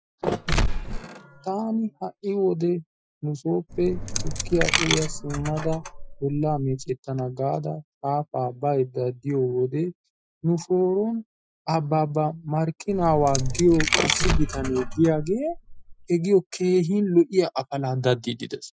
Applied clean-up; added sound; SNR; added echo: classical method Wiener filter.